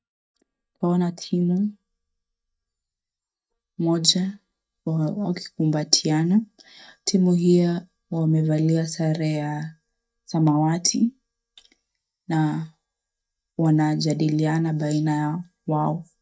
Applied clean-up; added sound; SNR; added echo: neural mask model DeepFilterNet 3.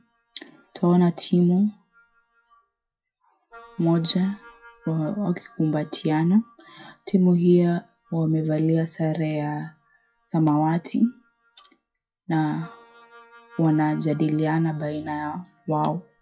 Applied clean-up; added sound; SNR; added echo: classical method WPE with log-MMSE.